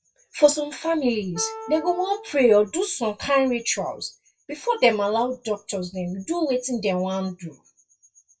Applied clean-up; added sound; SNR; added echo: classical method WPE with log-MMSE.